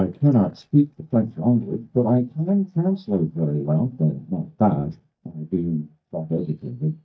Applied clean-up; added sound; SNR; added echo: neural mask model DeepFilterNet 3.